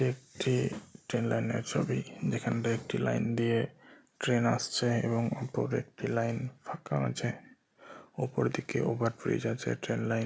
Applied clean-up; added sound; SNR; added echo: none; none; none; none.